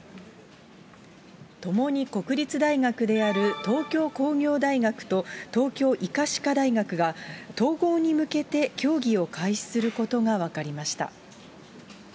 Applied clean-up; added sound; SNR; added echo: none; none; none; none.